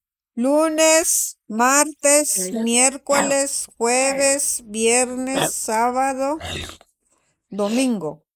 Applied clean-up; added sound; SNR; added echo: neural mask model Resemble Enhance denoiser.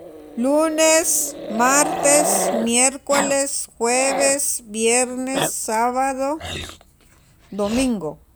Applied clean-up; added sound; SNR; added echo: none; Growling; 9 dB; none.